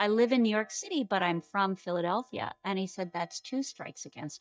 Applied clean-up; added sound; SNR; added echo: neural mask model DeepFilterNet 3.